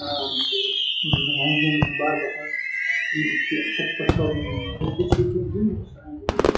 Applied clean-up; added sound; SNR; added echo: classical method WPE with log-MMSE.